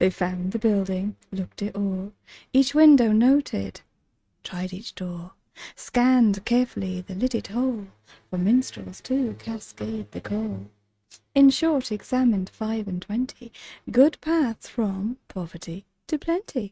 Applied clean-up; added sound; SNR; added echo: neural mask model RNNoise.